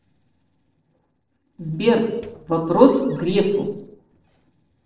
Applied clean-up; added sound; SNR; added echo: neural separator model SepFormer DNS4.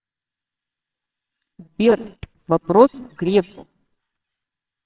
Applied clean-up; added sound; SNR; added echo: neural separator model SepFormer WHAMR!.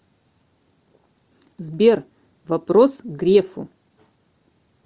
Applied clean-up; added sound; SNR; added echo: none; none; none; none.